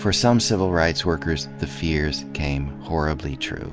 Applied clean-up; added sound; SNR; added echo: none; none; none; none.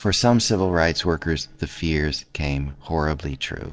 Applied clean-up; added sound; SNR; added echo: neural separator model SepFormer DNS4.